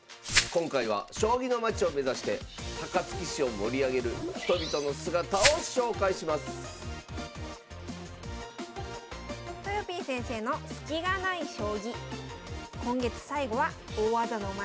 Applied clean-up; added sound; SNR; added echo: none; Glass; 2 dB; none.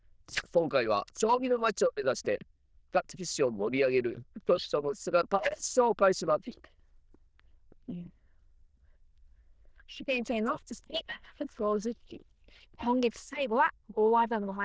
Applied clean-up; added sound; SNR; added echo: neural diffusion model UNIVERSE++.